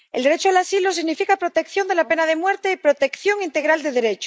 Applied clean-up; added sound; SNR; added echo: neural mask model Resemble Enhance denoiser.